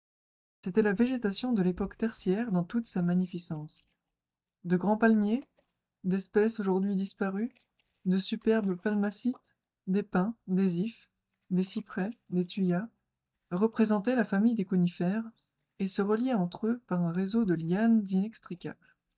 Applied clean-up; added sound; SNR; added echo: neural mask model DeepFilterNet 3.